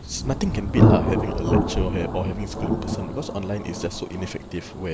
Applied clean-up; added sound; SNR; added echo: none; Thunder; -4 dB; none.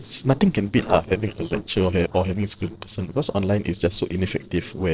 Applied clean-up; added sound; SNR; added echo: neural separator model SepFormer DNS4.